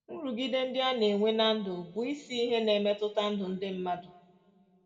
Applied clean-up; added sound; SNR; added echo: none; none; none; reverberation time 1.1 s.